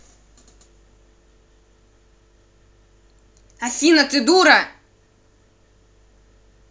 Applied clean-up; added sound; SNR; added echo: none; none; none; none.